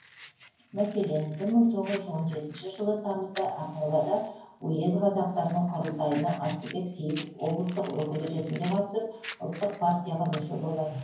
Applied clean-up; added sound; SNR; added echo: none; Fire; 18 dB; reverberation time 0.9 s.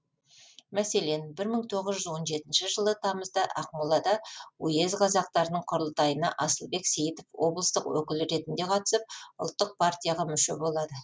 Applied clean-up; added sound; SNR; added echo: none; none; none; none.